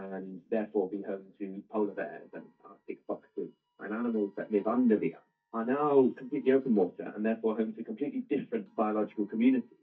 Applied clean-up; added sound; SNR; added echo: neural mask model DeepFilterNet 3.